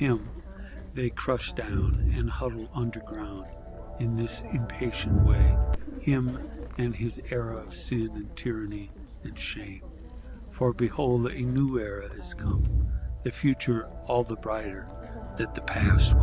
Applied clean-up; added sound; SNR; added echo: none; Crowd; -2 dB; none.